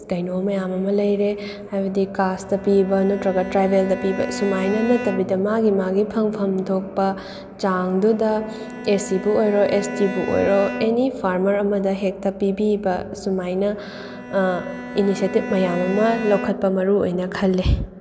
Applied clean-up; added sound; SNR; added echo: none; Bowed string instrument; 13 dB; none.